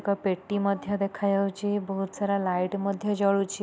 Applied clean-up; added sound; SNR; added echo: none; none; none; none.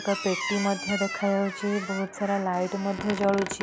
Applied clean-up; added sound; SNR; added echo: none; Squeak; 8 dB; none.